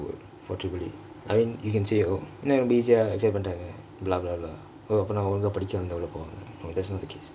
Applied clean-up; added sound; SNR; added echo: none; none; none; none.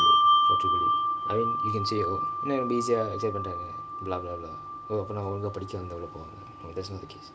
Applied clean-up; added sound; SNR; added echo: none; Bell; -5 dB; none.